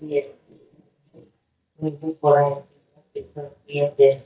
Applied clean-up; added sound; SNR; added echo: neural mask model DeepFilterNet 3.